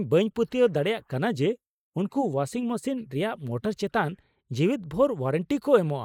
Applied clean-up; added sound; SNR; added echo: neural mask model Resemble Enhance denoiser.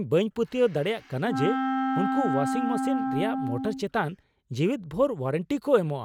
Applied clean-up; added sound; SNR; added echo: none; Wind instrument, woodwind instrument; 2 dB; none.